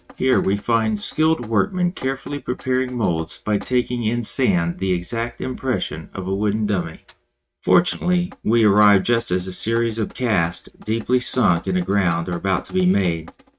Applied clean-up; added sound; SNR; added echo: neural mask model RNNoise.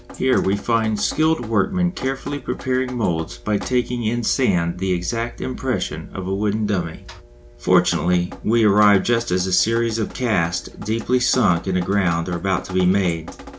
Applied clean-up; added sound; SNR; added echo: none; Drip; 17 dB; none.